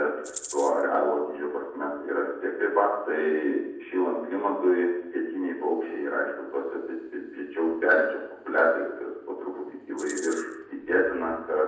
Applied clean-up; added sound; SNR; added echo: neural separator model SepFormer DNS4.